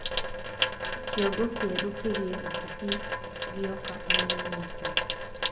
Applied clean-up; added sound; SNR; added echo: none; Sink (filling or washing) / Water tap, faucet; -5 dB; none.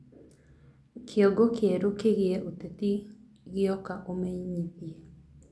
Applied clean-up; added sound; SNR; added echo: none; none; none; none.